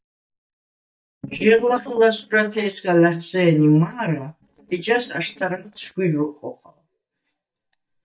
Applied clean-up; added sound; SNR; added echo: neural mask model DeepFilterNet 3.